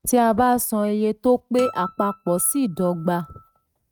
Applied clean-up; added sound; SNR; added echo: neural mask model RNNoise.